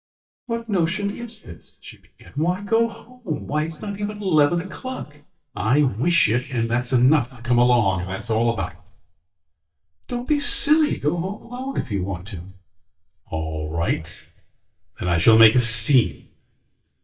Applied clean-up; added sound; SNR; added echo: neural mask model DeepFilterNet 3.